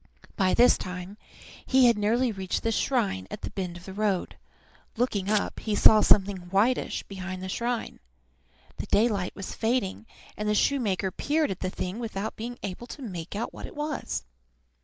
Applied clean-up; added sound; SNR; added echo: neural mask model Resemble Enhance denoiser.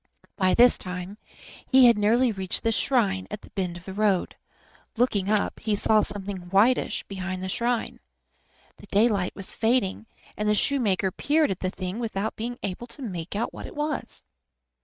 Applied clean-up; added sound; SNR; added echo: neural mask model RNNoise.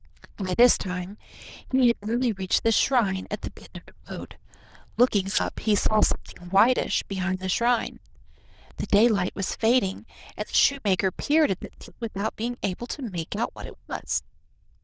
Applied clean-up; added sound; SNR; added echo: neural diffusion model UNIVERSE++.